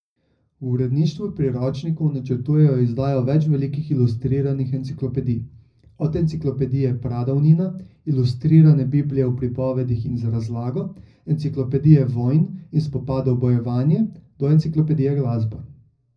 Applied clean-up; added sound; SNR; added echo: none; none; none; reverberation time 0.4 s.